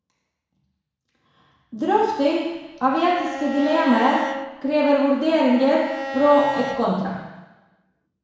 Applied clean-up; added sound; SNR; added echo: none; Bowed string instrument; 10 dB; reverberation time 1.1 s.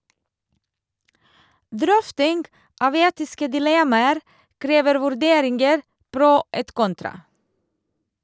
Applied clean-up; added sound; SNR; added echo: none; none; none; none.